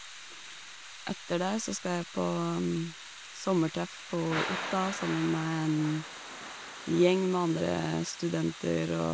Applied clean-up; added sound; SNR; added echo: none; Thunder / Rain; 11 dB; none.